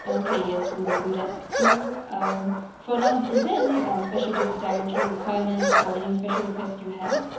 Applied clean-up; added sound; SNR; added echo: none; Bark; 0 dB; reverberation time 1.3 s.